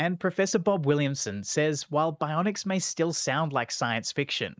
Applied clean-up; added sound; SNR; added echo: neural mask model Resemble Enhance denoiser.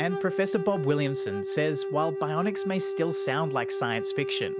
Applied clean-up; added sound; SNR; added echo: none; Wind instrument, woodwind instrument; 3 dB; none.